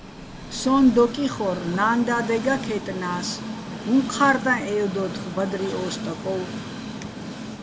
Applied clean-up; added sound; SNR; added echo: none; Train; 9 dB; none.